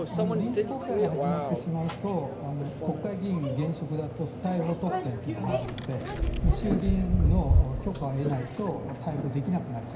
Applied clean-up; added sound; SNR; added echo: none; Microwave oven; -1 dB; reverberation time 0.9 s.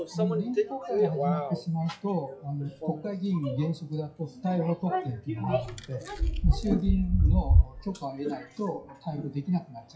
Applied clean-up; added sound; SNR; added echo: classical method WPE with log-MMSE.